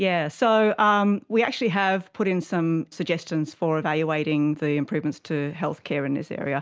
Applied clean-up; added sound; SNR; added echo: none; none; none; none.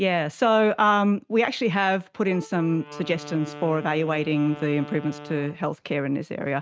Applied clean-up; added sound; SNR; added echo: neural mask model RNNoise.